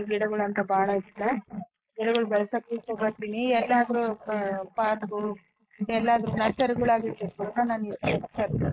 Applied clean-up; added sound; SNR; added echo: neural mask model Resemble Enhance denoiser.